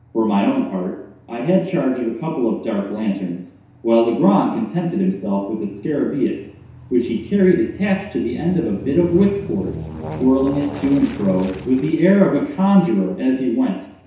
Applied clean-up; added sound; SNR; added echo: none; Aircraft; 17 dB; reverberation time 0.7 s.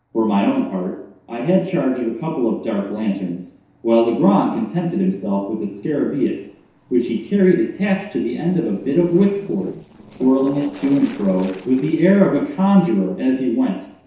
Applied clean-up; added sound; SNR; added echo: neural separator model SepFormer DNS4.